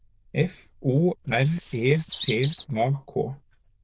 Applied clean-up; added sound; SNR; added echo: neural diffusion model UNIVERSE++.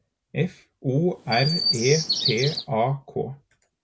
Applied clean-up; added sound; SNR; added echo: none; Chirp, tweet; 5 dB; none.